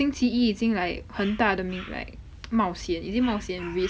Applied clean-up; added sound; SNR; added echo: none; none; none; none.